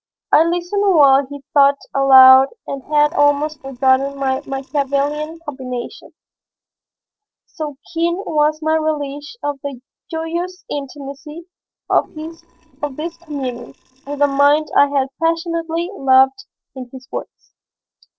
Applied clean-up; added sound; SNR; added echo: neural separator model SepFormer DNS4.